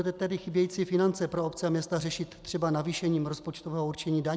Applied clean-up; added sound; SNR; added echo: none; none; none; none.